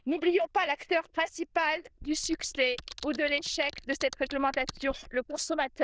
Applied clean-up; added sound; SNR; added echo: neural diffusion model UNIVERSE++.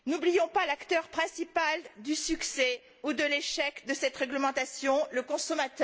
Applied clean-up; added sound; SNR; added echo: none; none; none; none.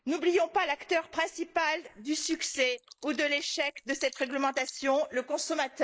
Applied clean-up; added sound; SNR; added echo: neural mask model Resemble Enhance denoiser.